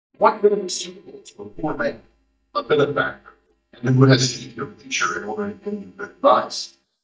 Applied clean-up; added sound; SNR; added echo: neural mask model DeepFilterNet 3.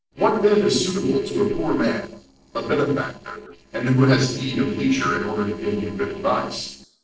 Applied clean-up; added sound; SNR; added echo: neural separator model SepFormer DNS4.